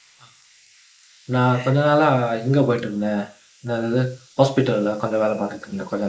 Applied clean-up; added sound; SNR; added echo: neural mask model Resemble Enhance denoiser.